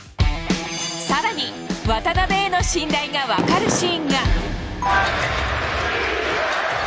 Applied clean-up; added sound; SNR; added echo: none; Fireworks; 5 dB; none.